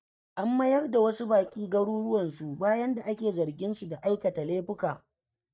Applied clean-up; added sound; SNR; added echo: neural mask model DeepFilterNet 3.